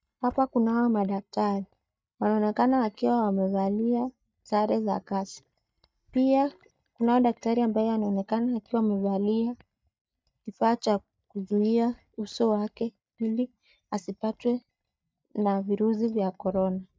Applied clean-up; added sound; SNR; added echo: neural mask model DeepFilterNet 3.